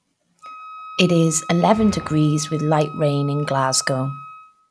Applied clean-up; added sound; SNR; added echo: none; Wind instrument, woodwind instrument; 16 dB; none.